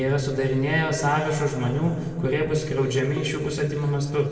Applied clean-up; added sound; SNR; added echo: none; Bowed string instrument; 18 dB; reverberation time 2.1 s.